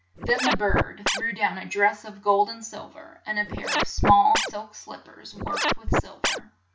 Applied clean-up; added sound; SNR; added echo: none; Scratching (performance technique); -1 dB; none.